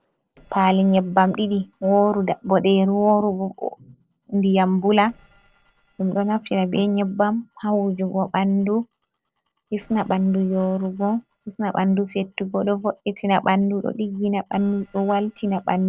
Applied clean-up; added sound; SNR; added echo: neural separator model SepFormer DNS4.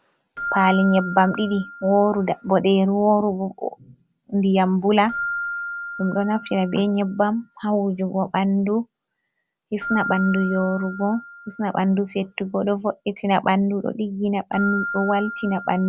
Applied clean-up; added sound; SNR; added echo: none; Keyboard (musical); 12 dB; none.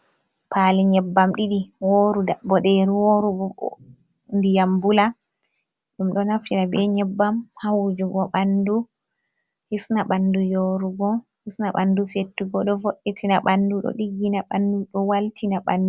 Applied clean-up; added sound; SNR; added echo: none; none; none; none.